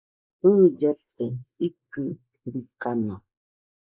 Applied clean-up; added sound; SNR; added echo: neural mask model Resemble Enhance denoiser.